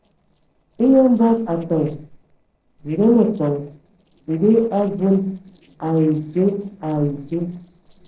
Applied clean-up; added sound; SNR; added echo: neural separator model SepFormer DNS4.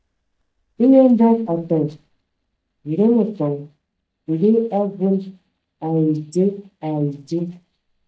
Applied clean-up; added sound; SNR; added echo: neural mask model DeepFilterNet 3.